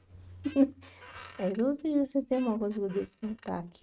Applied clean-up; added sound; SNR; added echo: neural mask model RNNoise.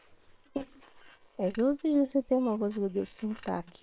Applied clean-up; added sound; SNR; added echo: neural separator model SepFormer WHAM!.